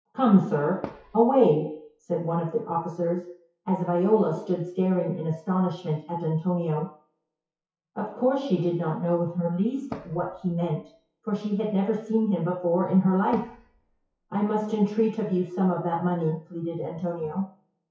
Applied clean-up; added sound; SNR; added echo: classical method WPE with log-MMSE.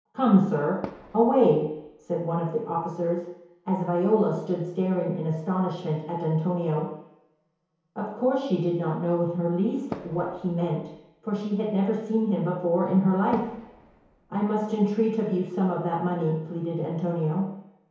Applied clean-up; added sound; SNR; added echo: none; Fireworks; 18 dB; reverberation time 1.0 s.